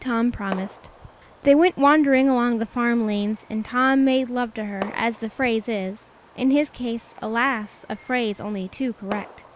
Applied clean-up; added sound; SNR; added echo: none; Fireworks; 20 dB; none.